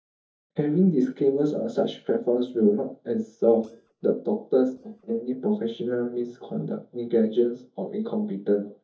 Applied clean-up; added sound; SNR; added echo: neural mask model DeepFilterNet 3.